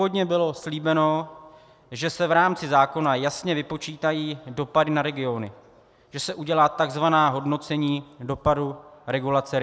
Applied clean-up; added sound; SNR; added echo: none; none; none; none.